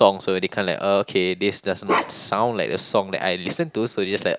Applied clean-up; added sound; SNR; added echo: none; Bark; 4 dB; none.